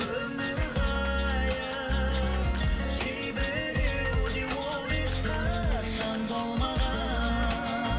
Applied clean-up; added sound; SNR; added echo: none; Rattle (instrument); 17 dB; reverberation time 0.5 s.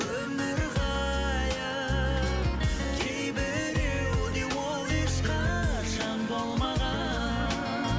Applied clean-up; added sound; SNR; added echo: none; none; none; none.